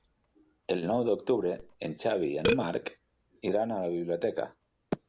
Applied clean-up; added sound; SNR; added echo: none; Burping, eructation; 8 dB; none.